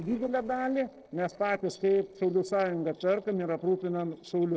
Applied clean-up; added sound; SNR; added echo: neural separator model SepFormer DNS4.